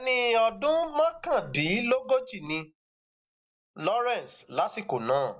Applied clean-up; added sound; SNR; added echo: neural mask model Resemble Enhance denoiser.